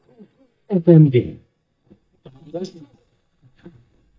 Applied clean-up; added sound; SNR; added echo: neural mask model DeepFilterNet 3.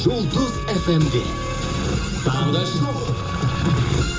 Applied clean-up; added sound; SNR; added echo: none; Wind instrument, woodwind instrument; 14 dB; reverberation time 0.2 s.